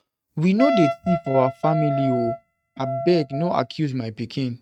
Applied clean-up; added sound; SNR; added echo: neural mask model RNNoise.